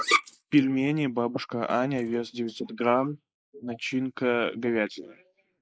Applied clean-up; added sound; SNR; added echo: neural mask model Resemble Enhance denoiser.